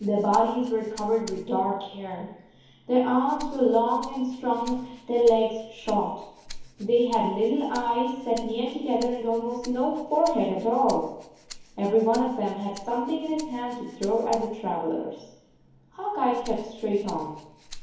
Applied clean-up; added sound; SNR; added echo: none; Rattle (instrument); 19 dB; reverberation time 2.2 s.